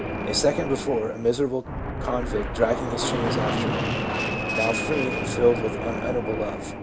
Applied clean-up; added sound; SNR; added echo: none; Fixed-wing aircraft, airplane; 1 dB; none.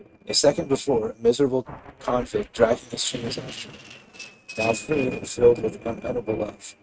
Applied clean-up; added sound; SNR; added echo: neural mask model RNNoise.